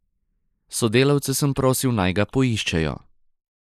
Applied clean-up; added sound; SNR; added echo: neural mask model Resemble Enhance denoiser.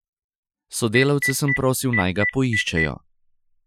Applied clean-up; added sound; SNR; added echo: classical method Wiener filter.